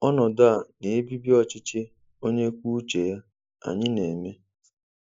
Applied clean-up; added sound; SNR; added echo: neural mask model Resemble Enhance denoiser.